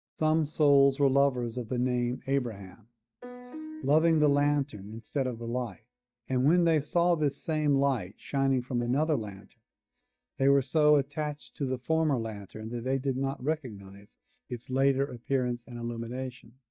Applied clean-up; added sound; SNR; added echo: neural mask model DeepFilterNet 3.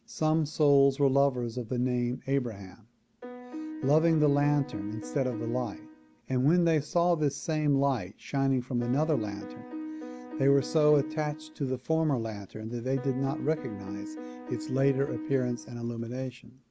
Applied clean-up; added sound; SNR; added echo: none; Piano; 10 dB; none.